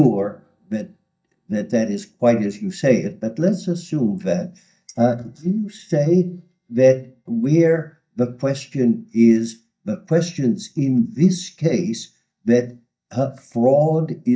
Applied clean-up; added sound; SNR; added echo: neural mask model DeepFilterNet 3.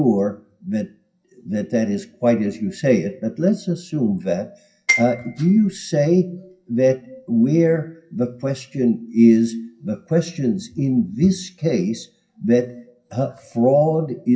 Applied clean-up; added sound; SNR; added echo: classical method WPE with log-MMSE.